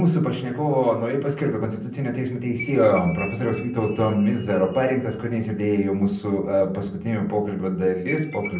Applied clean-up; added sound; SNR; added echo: none; Chime; 19 dB; reverberation time 0.6 s.